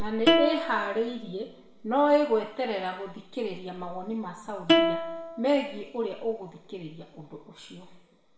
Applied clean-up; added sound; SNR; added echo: none; Plucked string instrument; 0 dB; reverberation time 0.7 s.